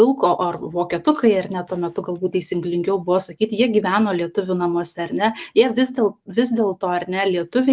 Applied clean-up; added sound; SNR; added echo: none; none; none; none.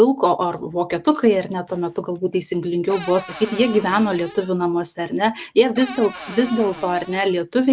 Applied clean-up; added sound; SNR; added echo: none; Cupboard open or close / Door; 16 dB; none.